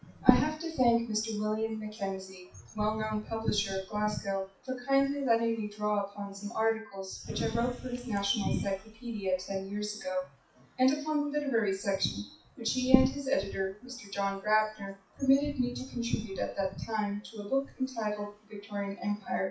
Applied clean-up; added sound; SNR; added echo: classical method WPE with log-MMSE.